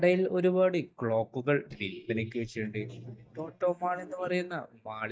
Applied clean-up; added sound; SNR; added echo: neural mask model DeepFilterNet 3.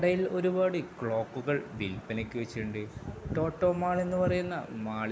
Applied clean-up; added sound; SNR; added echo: none; none; none; none.